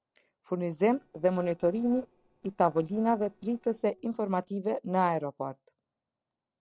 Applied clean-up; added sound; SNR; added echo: neural separator model SepFormer DNS4.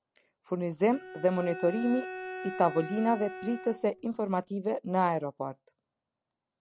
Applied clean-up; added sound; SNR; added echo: none; Bowed string instrument; 10 dB; none.